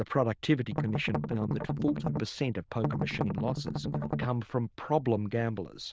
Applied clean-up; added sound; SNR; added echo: neural diffusion model UNIVERSE++.